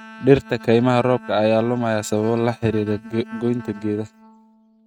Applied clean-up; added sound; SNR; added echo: neural mask model RNNoise.